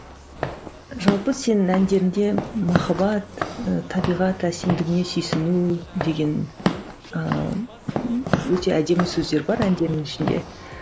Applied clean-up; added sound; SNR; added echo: none; Walk, footsteps / Siren; 7 dB; none.